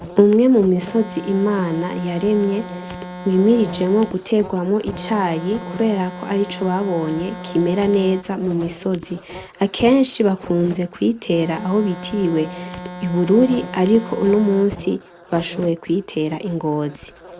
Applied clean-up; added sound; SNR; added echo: none; Organ + Insect; 13 dB; none.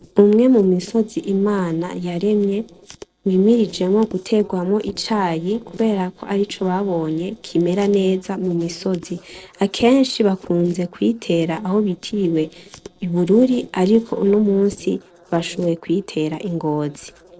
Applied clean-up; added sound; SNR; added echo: neural separator model SepFormer DNS4.